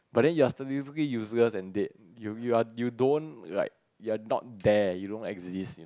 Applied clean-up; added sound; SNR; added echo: none; none; none; none.